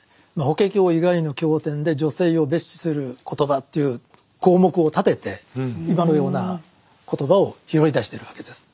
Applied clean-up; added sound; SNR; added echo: none; none; none; none.